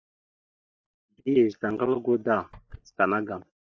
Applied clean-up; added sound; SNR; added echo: neural mask model DeepFilterNet 3.